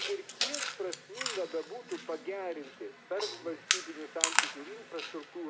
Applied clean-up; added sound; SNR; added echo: none; Chewing, mastication; -3 dB; none.